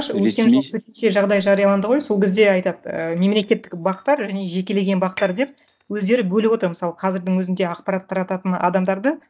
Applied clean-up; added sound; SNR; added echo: neural mask model DeepFilterNet 3.